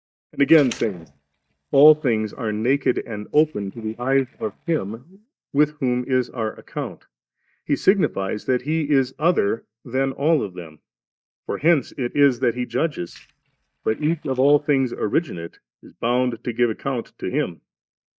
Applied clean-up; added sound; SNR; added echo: neural mask model DeepFilterNet 3.